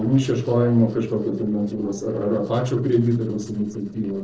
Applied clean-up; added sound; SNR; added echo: neural separator model SepFormer DNS4.